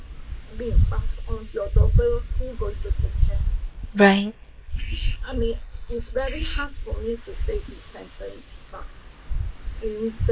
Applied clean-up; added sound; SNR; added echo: neural mask model Resemble Enhance denoiser.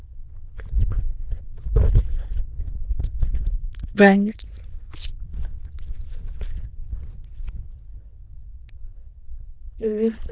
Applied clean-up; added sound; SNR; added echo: neural diffusion model UNIVERSE++.